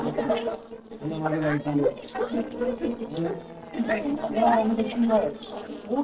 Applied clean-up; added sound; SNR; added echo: neural separator model SepFormer DNS4.